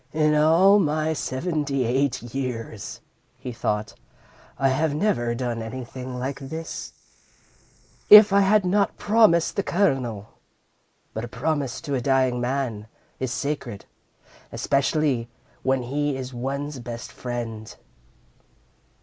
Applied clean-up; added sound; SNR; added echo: neural mask model Resemble Enhance denoiser.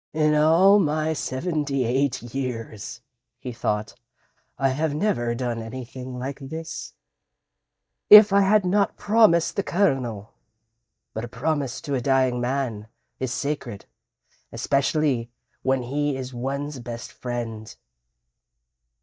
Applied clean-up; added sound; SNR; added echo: neural mask model DeepFilterNet 3.